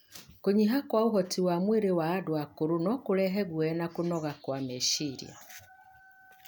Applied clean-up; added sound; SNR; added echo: none; none; none; none.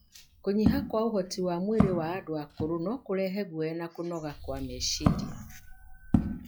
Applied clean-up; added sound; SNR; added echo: classical method log-MMSE.